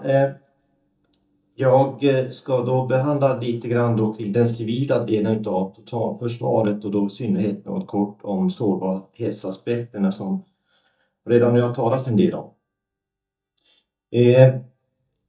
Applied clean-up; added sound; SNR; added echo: neural mask model DeepFilterNet 3.